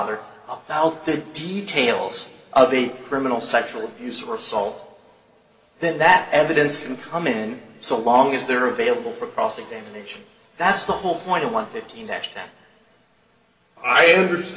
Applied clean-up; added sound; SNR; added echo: none; none; none; reverberation time 3.0 s.